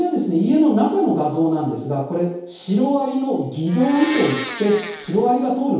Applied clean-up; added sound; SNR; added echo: none; Domestic sounds, home sounds; 11 dB; reverberation time 2.2 s.